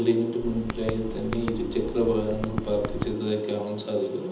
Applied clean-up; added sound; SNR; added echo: none; Typing; 7 dB; reverberation time 0.8 s.